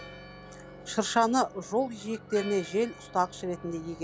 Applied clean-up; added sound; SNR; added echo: none; Organ + Church bell; 16 dB; none.